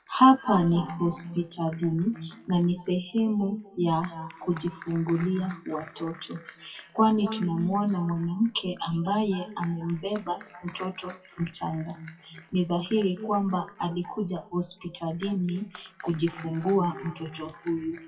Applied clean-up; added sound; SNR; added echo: classical method WPE with log-MMSE.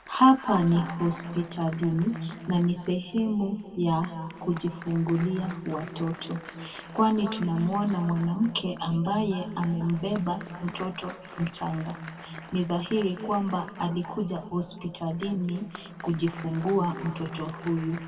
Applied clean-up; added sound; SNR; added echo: none; Applause; 19 dB; reverberation time 2.4 s.